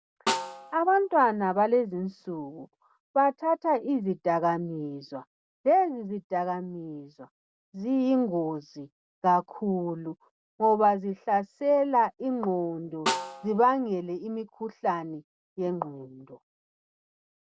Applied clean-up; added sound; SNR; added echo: none; Snare drum; 9 dB; none.